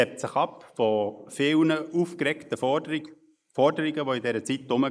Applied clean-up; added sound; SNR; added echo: neural mask model Resemble Enhance denoiser.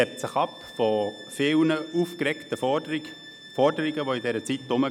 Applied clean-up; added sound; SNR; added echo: none; Bowed string instrument; 19 dB; none.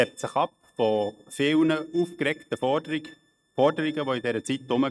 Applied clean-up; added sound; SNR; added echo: neural mask model RNNoise.